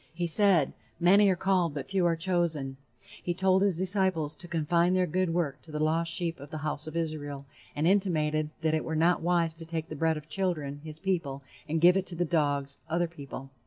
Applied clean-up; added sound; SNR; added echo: none; none; none; none.